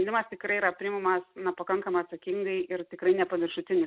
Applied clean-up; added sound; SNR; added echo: none; none; none; none.